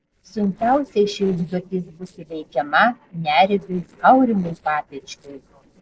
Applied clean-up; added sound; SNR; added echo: neural separator model SepFormer DNS4.